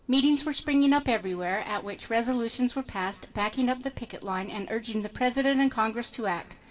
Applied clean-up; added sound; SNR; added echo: none; none; none; reverberation time 1.4 s.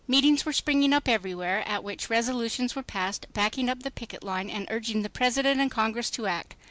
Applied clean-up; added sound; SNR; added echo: none; none; none; none.